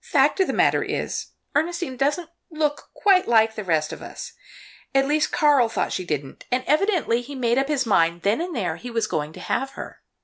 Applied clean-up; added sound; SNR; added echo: none; none; none; none.